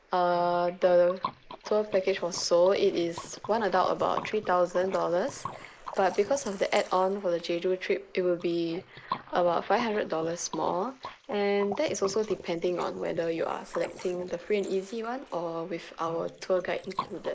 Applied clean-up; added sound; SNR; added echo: neural mask model Resemble Enhance denoiser.